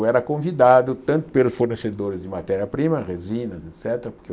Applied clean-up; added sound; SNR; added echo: none; none; none; none.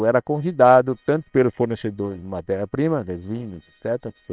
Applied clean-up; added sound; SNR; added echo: neural separator model SepFormer WHAM!.